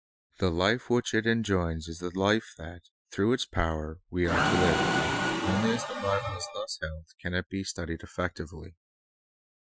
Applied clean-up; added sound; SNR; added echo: classical method Wiener filter.